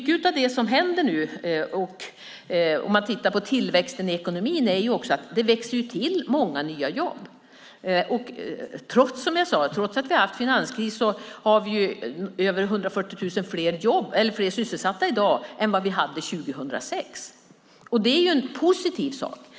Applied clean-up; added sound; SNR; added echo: none; none; none; none.